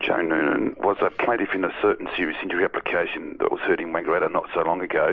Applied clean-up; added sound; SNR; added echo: none; none; none; none.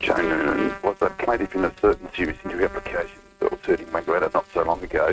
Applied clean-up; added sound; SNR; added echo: neural mask model RNNoise.